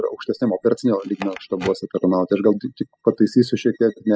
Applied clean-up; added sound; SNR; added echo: classical method spectral subtraction.